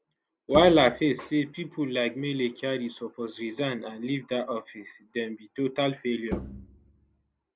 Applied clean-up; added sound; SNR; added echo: none; Bowed string instrument; 11 dB; none.